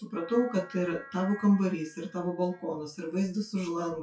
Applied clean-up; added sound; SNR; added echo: classical method WPE with log-MMSE.